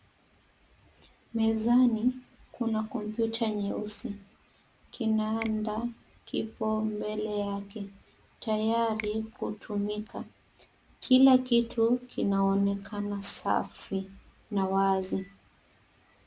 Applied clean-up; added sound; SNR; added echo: none; Finger snapping; 19 dB; none.